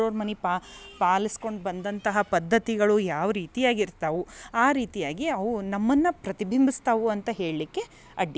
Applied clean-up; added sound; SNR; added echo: none; none; none; none.